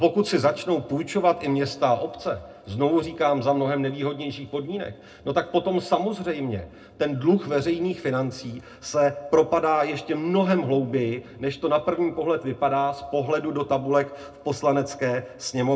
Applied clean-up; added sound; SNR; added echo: none; none; none; reverberation time 0.2 s.